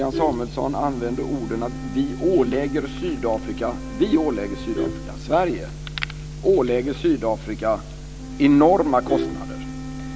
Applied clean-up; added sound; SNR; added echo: none; Wind instrument, woodwind instrument + Vehicle horn, car horn, honking; 11 dB; none.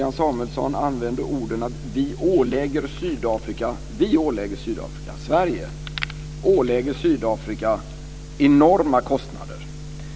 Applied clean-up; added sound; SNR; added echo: none; none; none; none.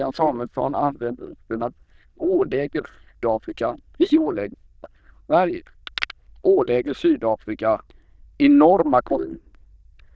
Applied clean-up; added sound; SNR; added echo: neural diffusion model UNIVERSE++.